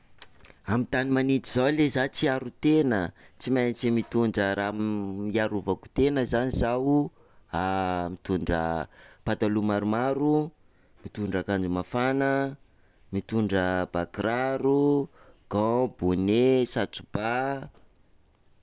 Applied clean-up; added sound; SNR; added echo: none; none; none; none.